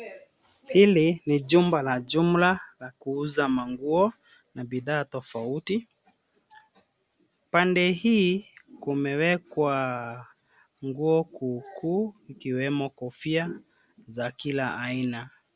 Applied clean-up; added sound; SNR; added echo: none; none; none; none.